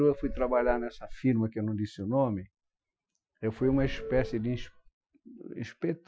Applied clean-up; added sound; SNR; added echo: classical method Wiener filter.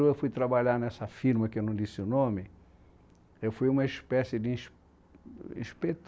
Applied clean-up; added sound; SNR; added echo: none; none; none; none.